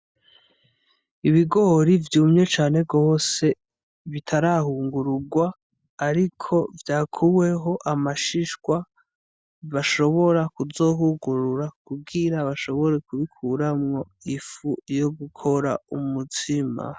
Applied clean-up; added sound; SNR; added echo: none; none; none; none.